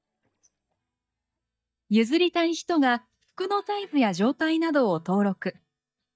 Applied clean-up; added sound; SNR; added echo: neural mask model DeepFilterNet 3.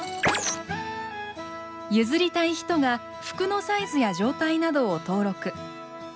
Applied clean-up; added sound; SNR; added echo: none; none; none; none.